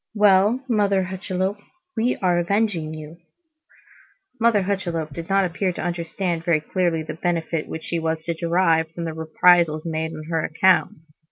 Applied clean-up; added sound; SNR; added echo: none; none; none; none.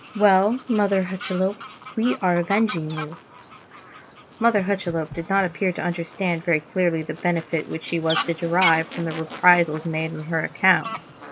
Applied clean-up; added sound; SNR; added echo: none; Fowl; 13 dB; none.